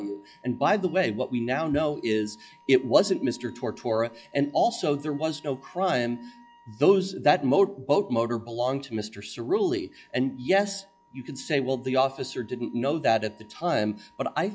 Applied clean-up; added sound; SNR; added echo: classical method log-MMSE.